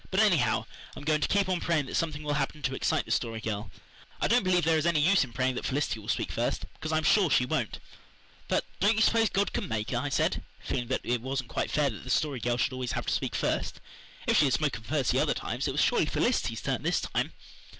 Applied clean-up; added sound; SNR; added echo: none; none; none; none.